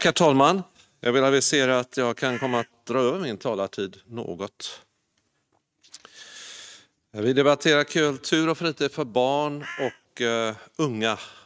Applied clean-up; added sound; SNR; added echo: neural mask model RNNoise.